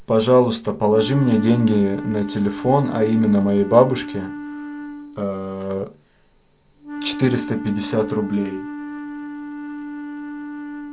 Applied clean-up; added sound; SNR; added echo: none; Wind instrument, woodwind instrument; 11 dB; none.